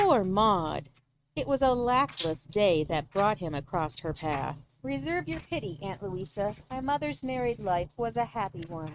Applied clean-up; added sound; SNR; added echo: neural mask model RNNoise.